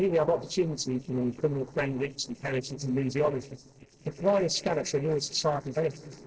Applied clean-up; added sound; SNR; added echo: neural separator model SepFormer DNS4.